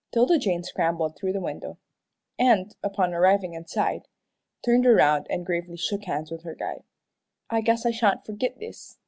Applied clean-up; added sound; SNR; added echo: none; none; none; none.